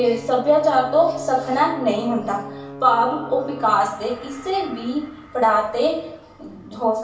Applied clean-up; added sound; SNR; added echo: none; Alarm / Ocean / Boat, Water vehicle; 17 dB; reverberation time 0.3 s.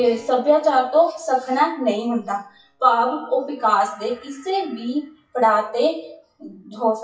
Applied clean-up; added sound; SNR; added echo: classical method WPE with log-MMSE.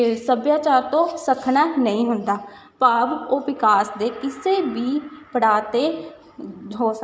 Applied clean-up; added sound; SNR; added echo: none; none; none; none.